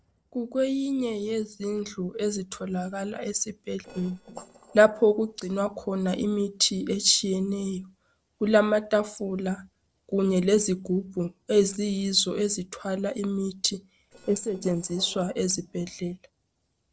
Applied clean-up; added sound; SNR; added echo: neural separator model SepFormer DNS4.